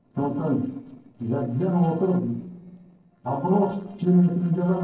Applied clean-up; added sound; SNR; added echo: neural separator model SepFormer DNS4.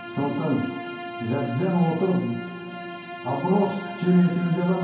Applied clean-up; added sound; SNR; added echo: none; Bowed string instrument; 12 dB; reverberation time 0.9 s.